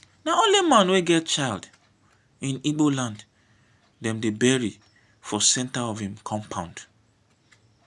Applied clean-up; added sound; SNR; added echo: none; none; none; none.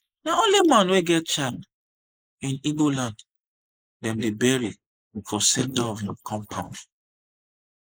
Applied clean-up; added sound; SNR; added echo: neural mask model Resemble Enhance denoiser.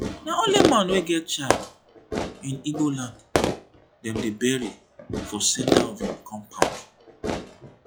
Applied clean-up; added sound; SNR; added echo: classical method log-MMSE.